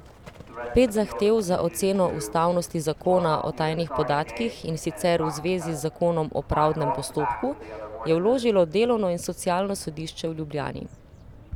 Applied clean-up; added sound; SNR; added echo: none; Livestock, farm animals, working animals; 11 dB; none.